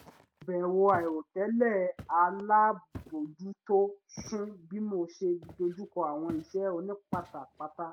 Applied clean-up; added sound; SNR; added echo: none; Walk, footsteps; 19 dB; none.